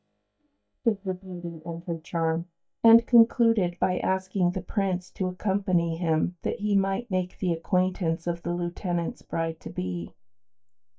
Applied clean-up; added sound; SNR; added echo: neural mask model DeepFilterNet 3.